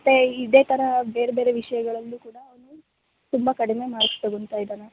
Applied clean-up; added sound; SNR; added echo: none; none; none; none.